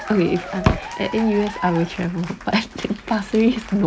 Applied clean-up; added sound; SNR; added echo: none; Applause / Cheering; 13 dB; none.